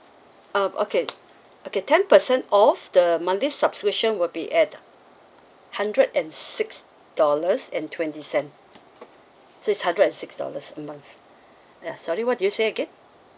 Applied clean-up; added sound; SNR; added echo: none; none; none; none.